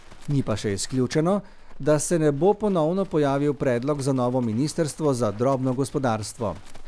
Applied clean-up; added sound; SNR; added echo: none; Livestock, farm animals, working animals; 16 dB; none.